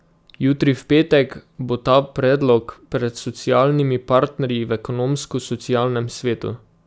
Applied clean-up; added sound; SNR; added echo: none; none; none; none.